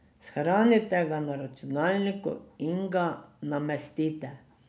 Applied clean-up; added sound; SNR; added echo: none; none; none; none.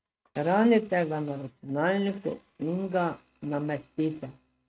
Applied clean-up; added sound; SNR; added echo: neural mask model RNNoise.